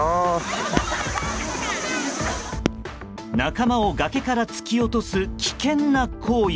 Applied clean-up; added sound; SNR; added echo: none; Fireworks; 10 dB; none.